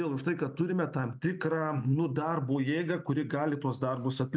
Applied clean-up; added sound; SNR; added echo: neural mask model Resemble Enhance denoiser.